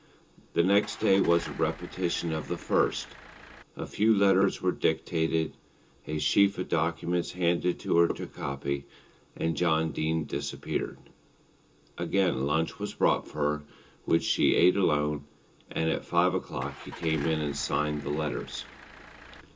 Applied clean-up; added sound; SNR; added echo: none; Engine starting / Car; 17 dB; reverberation time 0.2 s.